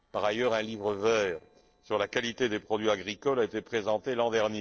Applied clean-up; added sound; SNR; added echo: neural separator model SepFormer DNS4.